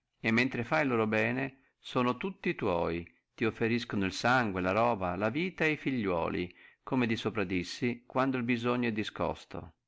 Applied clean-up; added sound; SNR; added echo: none; none; none; none.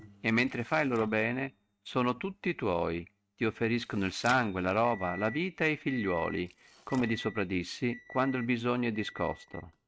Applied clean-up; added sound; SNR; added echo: neural mask model RNNoise.